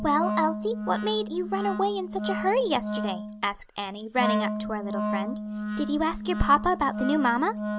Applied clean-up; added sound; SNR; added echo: none; Wind instrument, woodwind instrument; 4 dB; none.